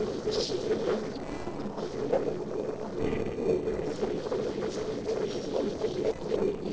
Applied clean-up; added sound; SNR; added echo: neural separator model SepFormer DNS4.